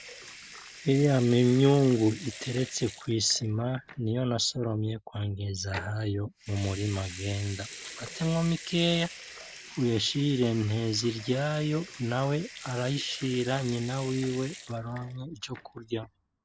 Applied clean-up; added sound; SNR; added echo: none; Sink (filling or washing) / Water tap, faucet / Liquid; 16 dB; none.